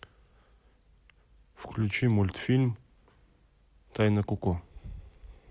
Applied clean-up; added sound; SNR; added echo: none; none; none; none.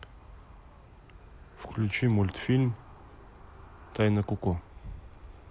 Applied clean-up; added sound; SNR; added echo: none; Aircraft; 18 dB; none.